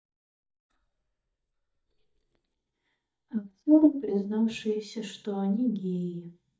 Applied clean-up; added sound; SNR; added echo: neural mask model DeepFilterNet 3.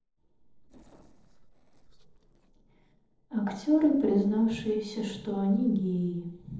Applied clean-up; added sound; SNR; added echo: neural separator model SepFormer DNS4.